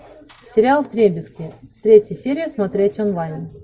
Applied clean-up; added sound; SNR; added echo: none; none; none; none.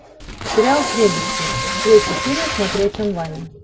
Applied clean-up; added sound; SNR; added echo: none; Packing tape, duct tape + Wind instrument, woodwind instrument; 4 dB; none.